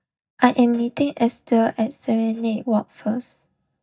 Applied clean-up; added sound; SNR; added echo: neural mask model DeepFilterNet 3.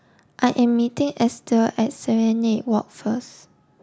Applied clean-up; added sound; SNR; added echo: none; none; none; none.